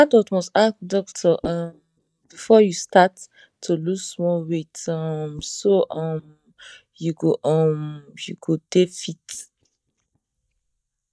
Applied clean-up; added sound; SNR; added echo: neural mask model DeepFilterNet 3.